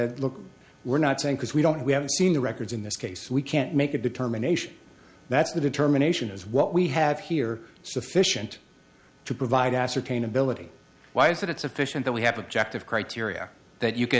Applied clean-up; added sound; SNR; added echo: none; none; none; none.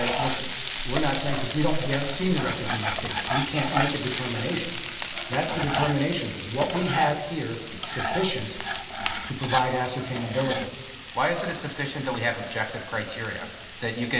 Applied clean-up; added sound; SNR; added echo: none; Frying (food); 1 dB; reverberation time 2.6 s.